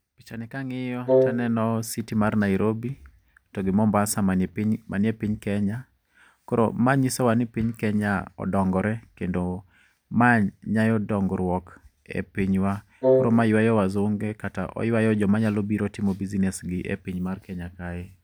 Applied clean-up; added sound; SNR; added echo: none; Wind instrument, woodwind instrument; -2 dB; none.